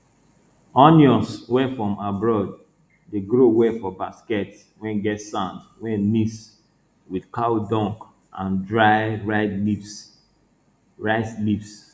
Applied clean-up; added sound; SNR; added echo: none; none; none; none.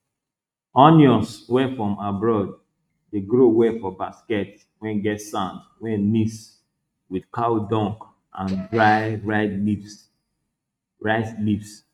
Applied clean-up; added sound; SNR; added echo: neural mask model RNNoise.